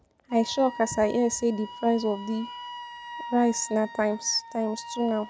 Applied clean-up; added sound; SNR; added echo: none; Wind instrument, woodwind instrument; 14 dB; none.